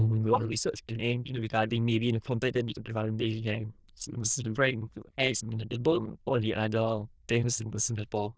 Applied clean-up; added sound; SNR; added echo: neural diffusion model UNIVERSE++.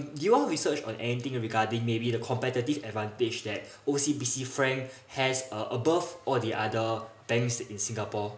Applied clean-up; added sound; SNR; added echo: none; none; none; none.